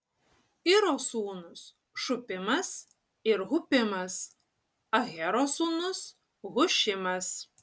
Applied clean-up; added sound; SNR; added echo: none; none; none; none.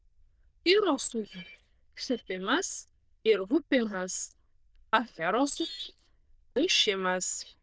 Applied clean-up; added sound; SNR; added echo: neural diffusion model UNIVERSE++.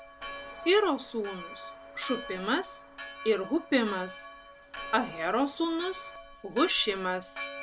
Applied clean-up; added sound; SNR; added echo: none; Church bell; 12 dB; none.